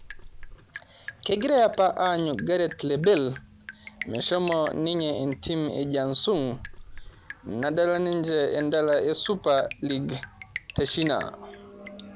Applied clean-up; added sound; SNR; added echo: none; Drip; 17 dB; none.